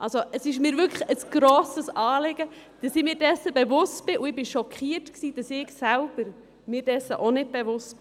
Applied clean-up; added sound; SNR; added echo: none; none; none; none.